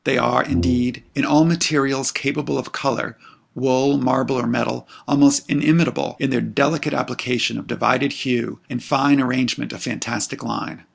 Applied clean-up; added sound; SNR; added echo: none; Brass instrument; 7 dB; none.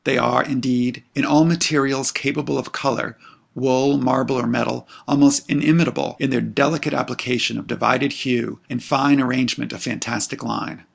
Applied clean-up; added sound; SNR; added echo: none; none; none; none.